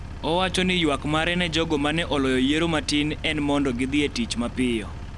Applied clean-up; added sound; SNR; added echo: none; Engine; 11 dB; none.